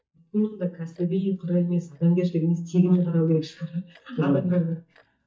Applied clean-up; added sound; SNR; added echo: neural mask model DeepFilterNet 3.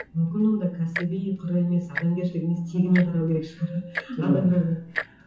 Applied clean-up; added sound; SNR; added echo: none; Tick-tock; 14 dB; reverberation time 0.9 s.